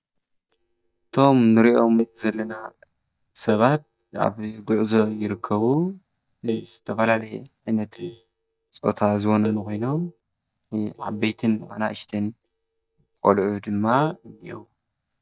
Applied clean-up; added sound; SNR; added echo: neural mask model DeepFilterNet 3.